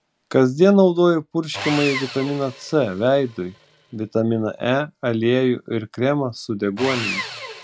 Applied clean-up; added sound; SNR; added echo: none; Sawing; 14 dB; none.